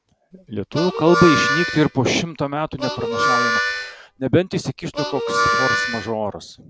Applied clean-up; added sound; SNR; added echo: none; Harmonica; 1 dB; none.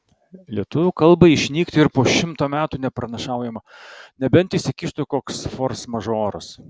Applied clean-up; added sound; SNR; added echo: none; none; none; none.